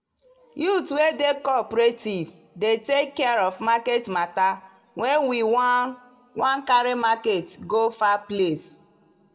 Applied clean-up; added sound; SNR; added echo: none; none; none; reverberation time 0.5 s.